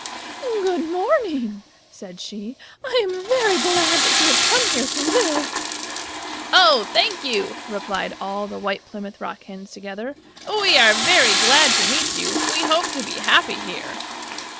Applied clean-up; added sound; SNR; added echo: none; Toilet flush / Water; 2 dB; none.